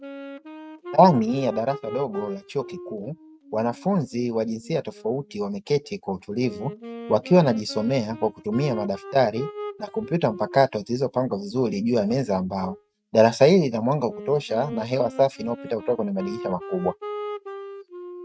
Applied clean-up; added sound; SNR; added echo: neural mask model RNNoise.